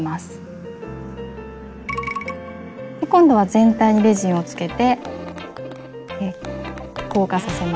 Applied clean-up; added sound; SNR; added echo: none; none; none; none.